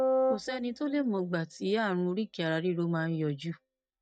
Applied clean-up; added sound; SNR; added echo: neural mask model DeepFilterNet 3.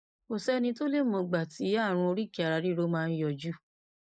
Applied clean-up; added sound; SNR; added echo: neural mask model Resemble Enhance denoiser.